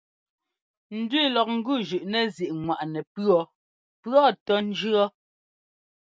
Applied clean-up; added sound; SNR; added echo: none; none; none; none.